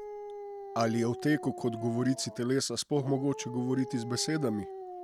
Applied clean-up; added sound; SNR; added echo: none; Dog; 11 dB; none.